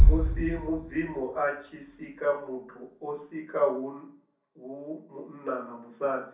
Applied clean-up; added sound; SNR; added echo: none; Bass drum; -3 dB; reverberation time 0.6 s.